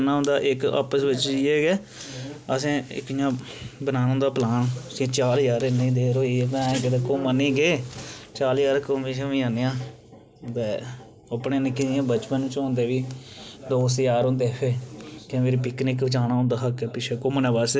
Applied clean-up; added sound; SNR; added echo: none; none; none; none.